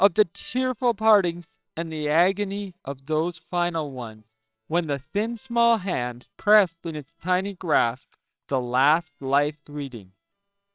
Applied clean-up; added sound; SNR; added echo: neural separator model SepFormer WHAMR!.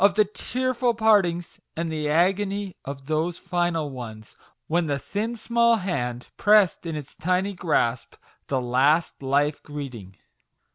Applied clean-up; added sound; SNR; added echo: none; none; none; none.